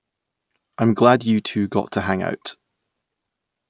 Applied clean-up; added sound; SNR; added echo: none; none; none; none.